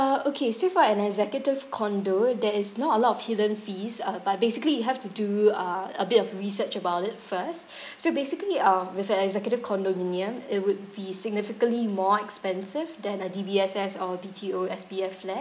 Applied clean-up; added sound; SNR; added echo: none; none; none; none.